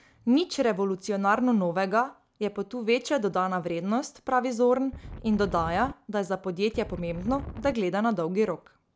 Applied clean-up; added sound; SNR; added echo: none; Wind; 12 dB; none.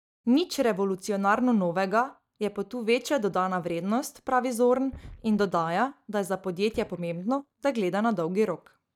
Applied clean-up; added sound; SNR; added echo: neural mask model DeepFilterNet 3.